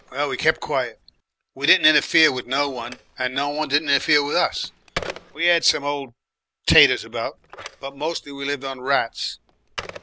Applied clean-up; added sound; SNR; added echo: none; Telephone; 18 dB; none.